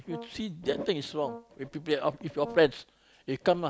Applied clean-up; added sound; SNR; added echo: none; Brass instrument; 18 dB; none.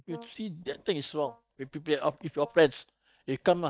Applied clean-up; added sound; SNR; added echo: neural mask model DeepFilterNet 3.